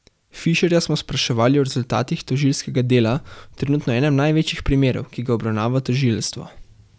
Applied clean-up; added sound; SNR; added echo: none; none; none; none.